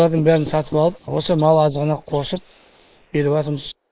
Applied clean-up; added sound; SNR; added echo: neural mask model Resemble Enhance denoiser.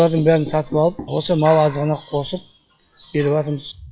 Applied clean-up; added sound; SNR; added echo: classical method log-MMSE.